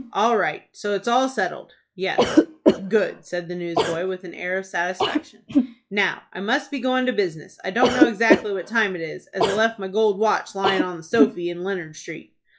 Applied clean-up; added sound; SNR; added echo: classical method log-MMSE.